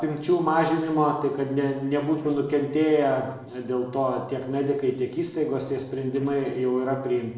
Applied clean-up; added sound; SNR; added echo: neural separator model SepFormer DNS4.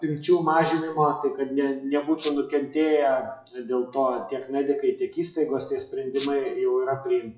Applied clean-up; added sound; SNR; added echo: classical method WPE with log-MMSE.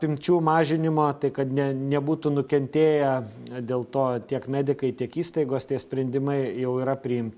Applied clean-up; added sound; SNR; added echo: none; none; none; none.